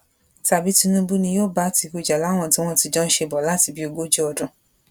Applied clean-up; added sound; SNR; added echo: none; none; none; none.